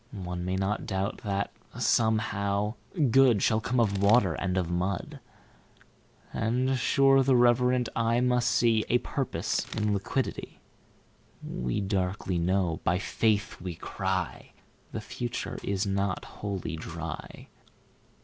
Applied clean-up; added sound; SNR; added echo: none; Bird; 16 dB; none.